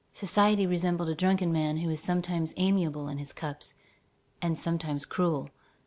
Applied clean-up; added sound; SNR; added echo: none; none; none; none.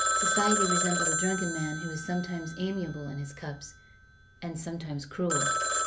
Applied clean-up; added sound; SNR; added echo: none; Telephone; -2 dB; reverberation time 0.3 s.